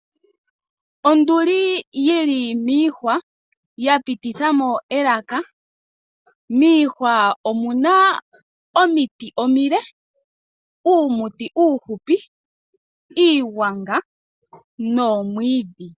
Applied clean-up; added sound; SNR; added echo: none; none; none; none.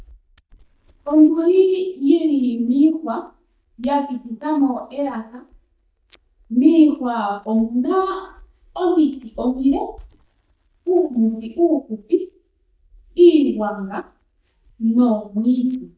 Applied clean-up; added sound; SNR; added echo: neural mask model DeepFilterNet 3.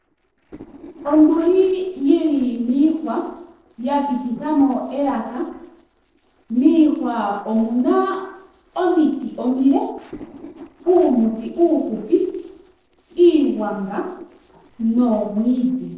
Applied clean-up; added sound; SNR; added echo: neural separator model SepFormer DNS4.